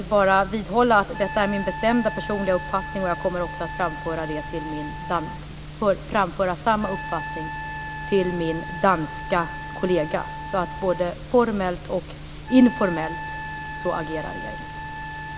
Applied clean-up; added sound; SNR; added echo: none; Wind instrument, woodwind instrument; 12 dB; none.